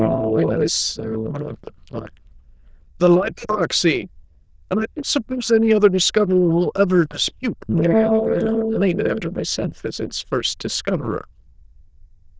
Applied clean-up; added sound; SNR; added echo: neural diffusion model UNIVERSE++.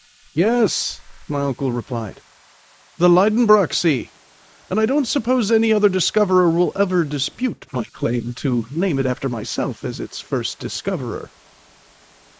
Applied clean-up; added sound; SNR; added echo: neural mask model Resemble Enhance denoiser.